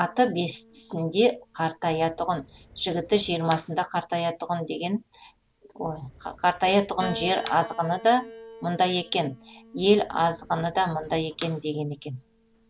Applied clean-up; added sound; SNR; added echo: none; Fire + Piano; 18 dB; none.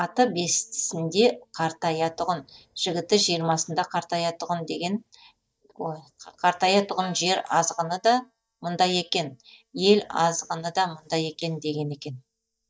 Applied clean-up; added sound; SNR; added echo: neural mask model DeepFilterNet 3.